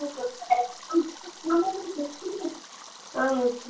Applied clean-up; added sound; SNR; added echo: none; Stream; 16 dB; reverberation time 0.3 s.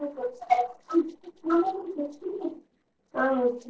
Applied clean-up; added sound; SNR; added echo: neural separator model SepFormer DNS4.